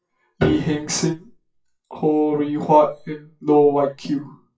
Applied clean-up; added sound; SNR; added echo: classical method WPE with log-MMSE.